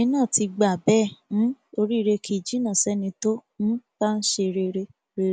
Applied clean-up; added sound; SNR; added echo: none; none; none; none.